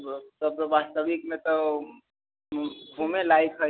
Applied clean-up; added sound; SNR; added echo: none; none; none; none.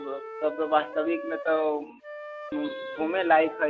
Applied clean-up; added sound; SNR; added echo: none; Wind instrument, woodwind instrument; 11 dB; none.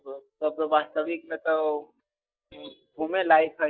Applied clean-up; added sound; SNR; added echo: neural mask model DeepFilterNet 3.